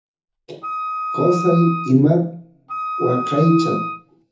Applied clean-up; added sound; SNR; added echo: none; Wind instrument, woodwind instrument; 7 dB; reverberation time 0.5 s.